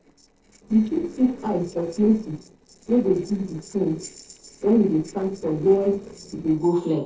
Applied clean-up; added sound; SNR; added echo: neural separator model SepFormer DNS4.